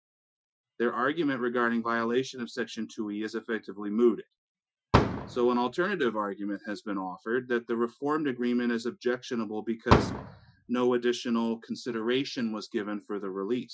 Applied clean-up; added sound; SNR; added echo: classical method Wiener filter.